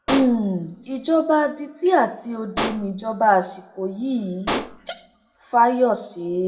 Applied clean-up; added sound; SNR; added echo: none; Explosion; 10 dB; reverberation time 0.5 s.